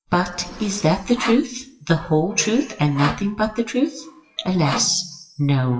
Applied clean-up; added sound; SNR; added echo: classical method WPE with log-MMSE.